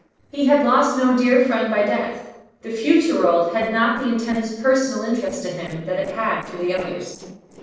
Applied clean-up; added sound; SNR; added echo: neural separator model SepFormer DNS4.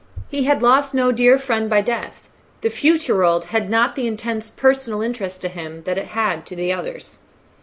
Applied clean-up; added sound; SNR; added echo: none; none; none; none.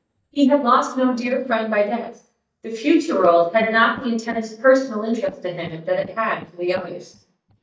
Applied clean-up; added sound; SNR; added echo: neural mask model DeepFilterNet 3.